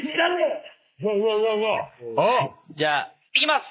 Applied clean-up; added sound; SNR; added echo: neural mask model Resemble Enhance denoiser.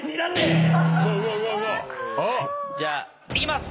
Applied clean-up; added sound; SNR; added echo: none; Guitar; -1 dB; none.